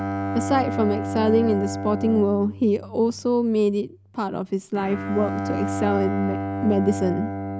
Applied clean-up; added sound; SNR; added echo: none; Bowed string instrument; 6 dB; none.